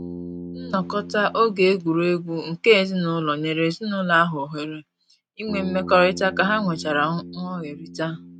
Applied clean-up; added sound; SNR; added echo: neural mask model RNNoise.